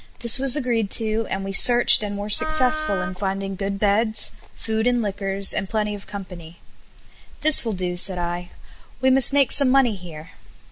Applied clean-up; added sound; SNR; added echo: none; Wind instrument, woodwind instrument; 6 dB; none.